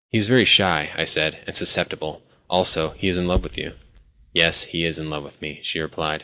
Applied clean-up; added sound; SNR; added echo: neural mask model DeepFilterNet 3.